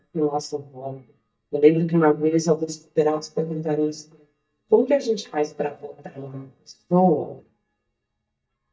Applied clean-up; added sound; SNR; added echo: neural mask model DeepFilterNet 3.